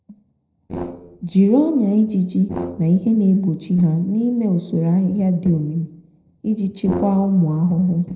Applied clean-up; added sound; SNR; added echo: neural separator model SepFormer DNS4.